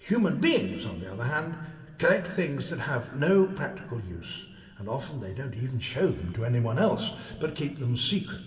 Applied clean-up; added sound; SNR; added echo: none; none; none; reverberation time 2.6 s.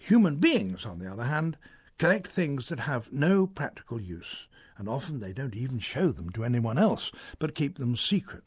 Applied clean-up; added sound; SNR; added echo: none; none; none; none.